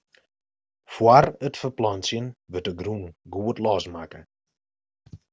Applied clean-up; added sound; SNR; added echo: none; none; none; none.